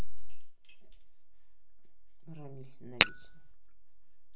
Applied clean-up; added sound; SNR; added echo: none; Tap / Glass; -1 dB; reverberation time 0.4 s.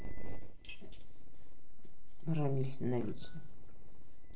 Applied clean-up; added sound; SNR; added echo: neural separator model SepFormer DNS4.